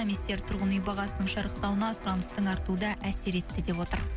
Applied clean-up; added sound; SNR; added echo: none; Electric guitar; 15 dB; none.